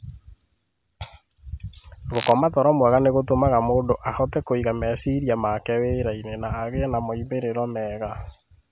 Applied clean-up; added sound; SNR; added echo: none; none; none; none.